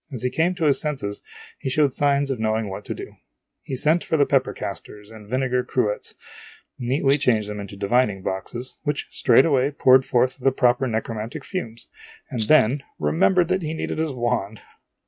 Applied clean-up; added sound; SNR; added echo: neural mask model RNNoise.